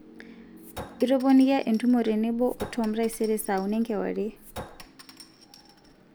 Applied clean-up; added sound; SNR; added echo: none; Chink, clink + Buzz; 19 dB; none.